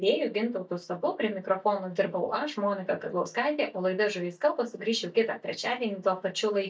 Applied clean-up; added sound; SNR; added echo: neural mask model DeepFilterNet 3.